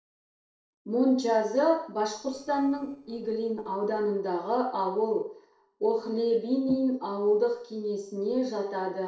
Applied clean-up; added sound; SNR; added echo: neural separator model SepFormer DNS4.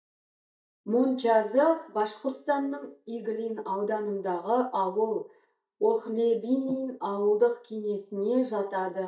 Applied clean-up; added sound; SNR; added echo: neural mask model DeepFilterNet 3.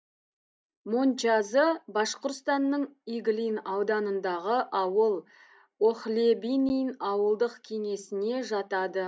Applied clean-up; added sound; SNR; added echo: none; none; none; none.